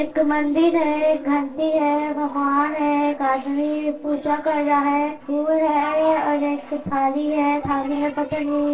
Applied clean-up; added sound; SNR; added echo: neural separator model SepFormer DNS4.